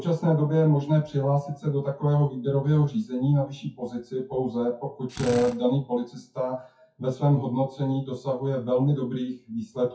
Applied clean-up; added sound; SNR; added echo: classical method WPE with log-MMSE.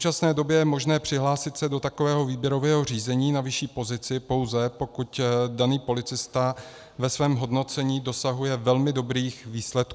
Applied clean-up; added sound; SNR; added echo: none; none; none; none.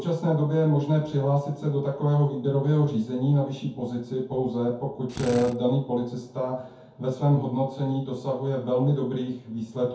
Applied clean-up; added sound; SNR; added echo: none; Drill; 11 dB; reverberation time 0.6 s.